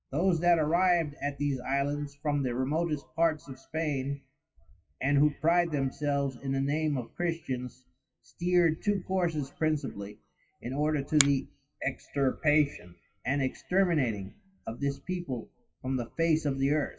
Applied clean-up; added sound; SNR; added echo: classical method WPE with log-MMSE.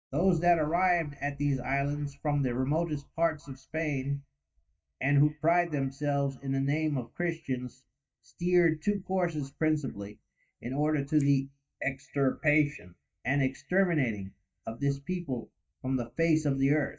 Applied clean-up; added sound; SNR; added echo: neural mask model DeepFilterNet 3.